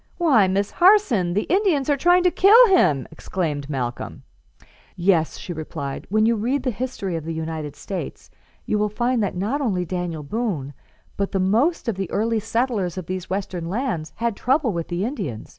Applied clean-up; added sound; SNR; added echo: none; none; none; none.